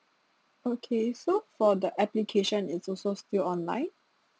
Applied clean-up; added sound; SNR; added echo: none; none; none; none.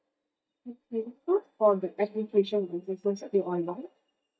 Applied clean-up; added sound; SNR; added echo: neural mask model DeepFilterNet 3.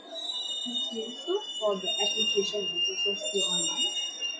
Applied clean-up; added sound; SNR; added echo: classical method WPE with log-MMSE.